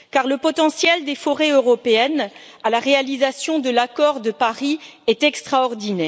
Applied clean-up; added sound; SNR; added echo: none; none; none; none.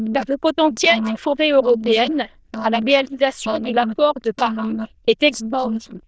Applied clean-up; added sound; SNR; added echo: neural diffusion model UNIVERSE++.